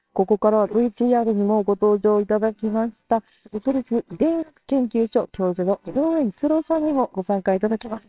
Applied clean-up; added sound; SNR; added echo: neural separator model SepFormer WHAMR!.